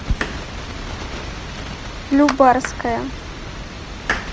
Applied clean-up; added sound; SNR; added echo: none; Domestic sounds, home sounds + Clapping; 10 dB; none.